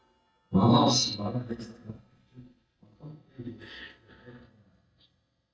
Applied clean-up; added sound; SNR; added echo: neural mask model DeepFilterNet 3.